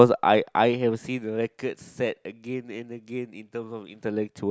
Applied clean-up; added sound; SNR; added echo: none; none; none; none.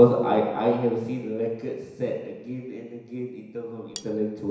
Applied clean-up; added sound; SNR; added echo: none; Cutlery, silverware; 18 dB; reverberation time 1.0 s.